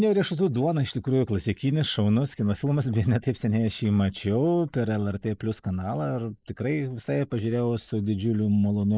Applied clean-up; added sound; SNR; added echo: neural mask model Resemble Enhance denoiser.